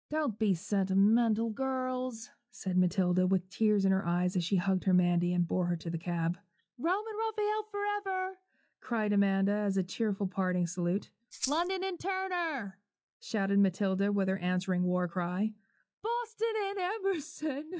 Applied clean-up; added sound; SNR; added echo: classical method log-MMSE.